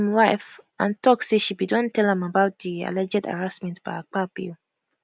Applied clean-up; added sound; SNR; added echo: none; none; none; none.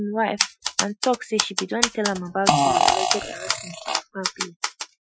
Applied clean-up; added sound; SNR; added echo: classical method Wiener filter.